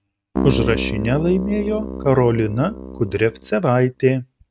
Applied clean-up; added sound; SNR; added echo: neural mask model RNNoise.